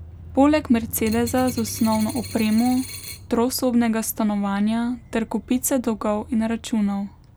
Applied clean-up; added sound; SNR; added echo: none; Coin (dropping); 15 dB; none.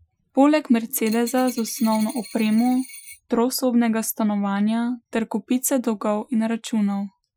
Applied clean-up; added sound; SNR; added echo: classical method Wiener filter.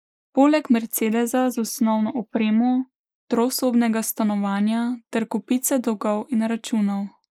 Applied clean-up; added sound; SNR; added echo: neural mask model Resemble Enhance denoiser.